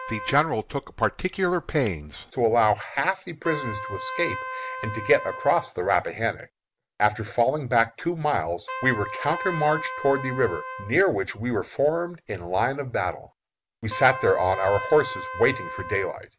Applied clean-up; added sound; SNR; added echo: none; Trumpet; 12 dB; none.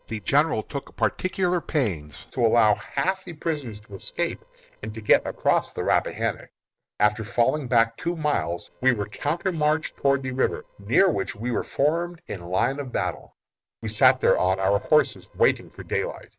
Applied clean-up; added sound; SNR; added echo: neural separator model SepFormer DNS4.